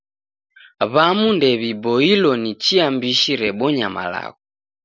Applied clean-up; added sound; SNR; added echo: none; none; none; none.